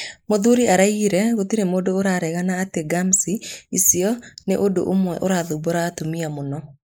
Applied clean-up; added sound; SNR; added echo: neural mask model Resemble Enhance denoiser.